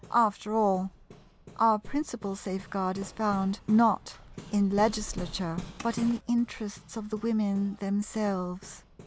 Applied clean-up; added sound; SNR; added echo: none; Hammer; 16 dB; none.